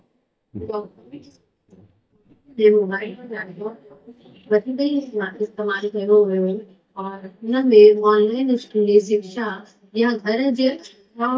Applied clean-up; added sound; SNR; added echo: neural mask model DeepFilterNet 3.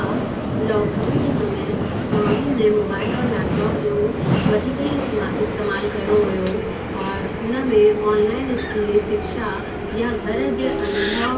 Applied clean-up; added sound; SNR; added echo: none; Subway, metro, underground; 2 dB; reverberation time 0.2 s.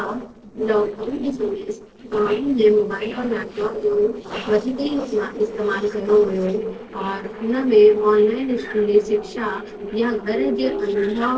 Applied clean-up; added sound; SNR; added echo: neural separator model SepFormer DNS4.